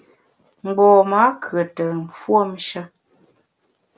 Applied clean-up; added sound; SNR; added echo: none; none; none; none.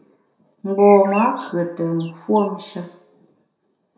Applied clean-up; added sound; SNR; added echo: none; Bird; 19 dB; reverberation time 0.6 s.